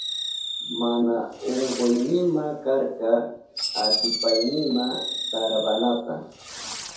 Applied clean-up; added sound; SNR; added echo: none; Fireworks; 6 dB; reverberation time 0.6 s.